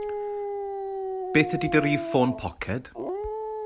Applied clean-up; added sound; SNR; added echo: none; Dog; 4 dB; none.